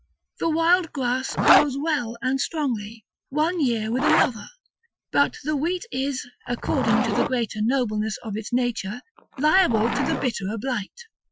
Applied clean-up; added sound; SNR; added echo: classical method Wiener filter.